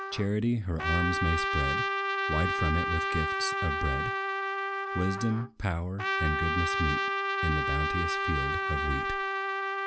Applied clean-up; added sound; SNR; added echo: none; Trumpet; -1 dB; none.